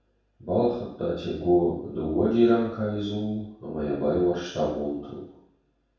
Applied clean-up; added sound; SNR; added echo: none; none; none; reverberation time 0.7 s.